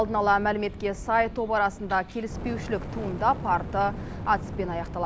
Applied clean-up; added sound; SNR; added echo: none; Fire; 10 dB; none.